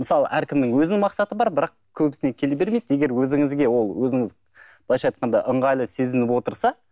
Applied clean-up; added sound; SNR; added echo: none; none; none; none.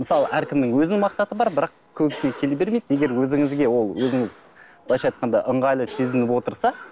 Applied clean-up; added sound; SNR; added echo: none; Cough; 19 dB; none.